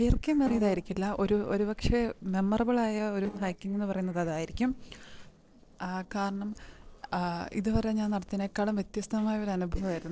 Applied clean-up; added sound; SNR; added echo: neural separator model SepFormer DNS4.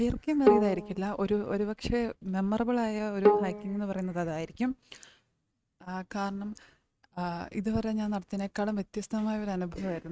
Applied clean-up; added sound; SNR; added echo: neural mask model RNNoise.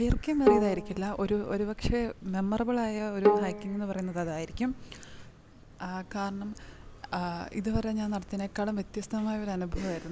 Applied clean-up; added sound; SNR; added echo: none; Bowed string instrument; 0 dB; none.